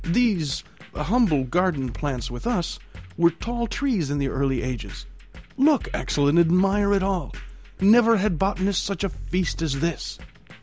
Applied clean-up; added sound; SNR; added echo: none; Drum kit; 11 dB; none.